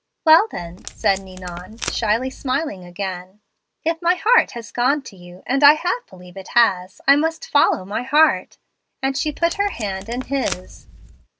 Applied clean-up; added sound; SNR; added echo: none; Packing tape, duct tape; 13 dB; none.